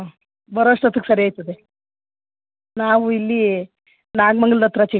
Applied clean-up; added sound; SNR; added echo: none; none; none; none.